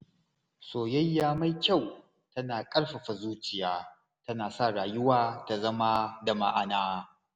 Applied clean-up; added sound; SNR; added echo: none; none; none; none.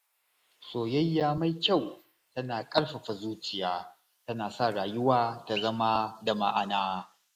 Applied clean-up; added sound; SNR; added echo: neural mask model Resemble Enhance denoiser.